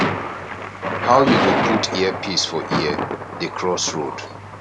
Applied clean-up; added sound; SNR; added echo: none; Thunder; 1 dB; none.